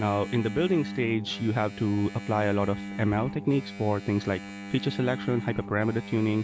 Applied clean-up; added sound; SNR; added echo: none; Engine; 11 dB; none.